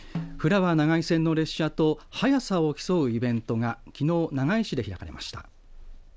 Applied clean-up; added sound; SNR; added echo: none; Snare drum; 15 dB; none.